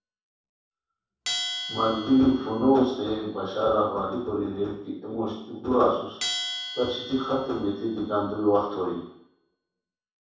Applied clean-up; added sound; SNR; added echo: none; Bell; 12 dB; reverberation time 0.7 s.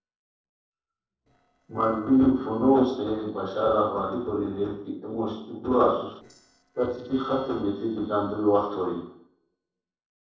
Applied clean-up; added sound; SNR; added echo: neural separator model SepFormer DNS4.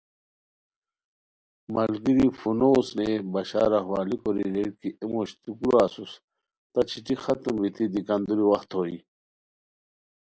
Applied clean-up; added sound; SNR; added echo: none; none; none; none.